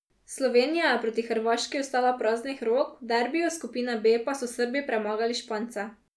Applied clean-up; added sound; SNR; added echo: none; none; none; none.